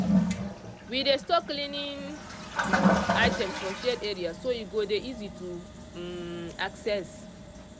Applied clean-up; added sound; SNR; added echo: none; Toilet flush; -1 dB; none.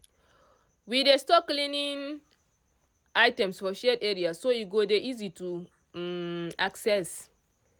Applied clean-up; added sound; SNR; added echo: none; none; none; none.